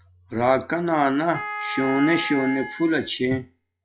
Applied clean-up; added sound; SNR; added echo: classical method log-MMSE.